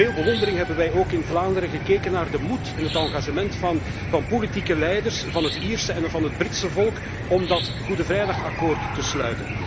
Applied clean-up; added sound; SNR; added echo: none; Cricket / Chicken, rooster; 4 dB; none.